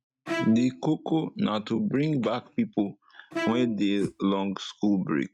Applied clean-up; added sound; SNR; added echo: neural mask model RNNoise.